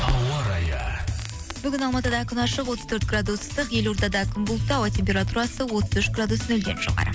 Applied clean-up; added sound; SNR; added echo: none; Crackle; 15 dB; none.